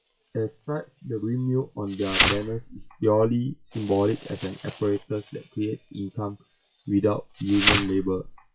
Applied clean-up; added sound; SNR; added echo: classical method WPE with log-MMSE.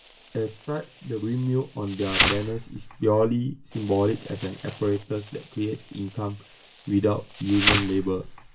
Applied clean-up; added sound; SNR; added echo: none; Insect; 4 dB; reverberation time 0.2 s.